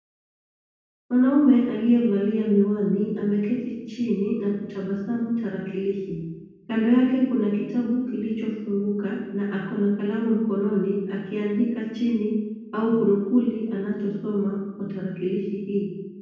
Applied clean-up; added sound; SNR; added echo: none; none; none; reverberation time 1.1 s.